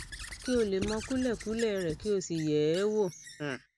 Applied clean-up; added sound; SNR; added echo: none; Squeak / Writing; 13 dB; none.